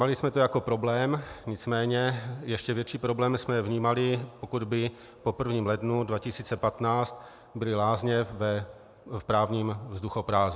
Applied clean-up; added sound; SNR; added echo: none; none; none; none.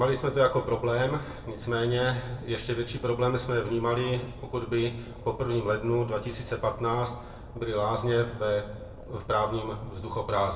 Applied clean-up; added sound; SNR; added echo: none; Boat, Water vehicle; 15 dB; reverberation time 0.7 s.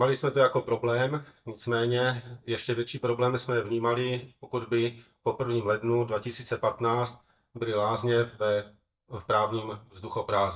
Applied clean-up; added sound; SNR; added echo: neural mask model DeepFilterNet 3.